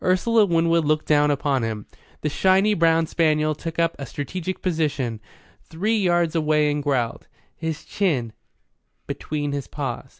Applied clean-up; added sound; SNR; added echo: none; none; none; none.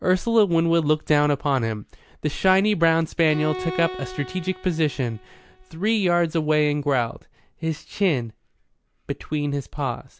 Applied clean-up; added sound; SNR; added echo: none; Bowed string instrument; 13 dB; none.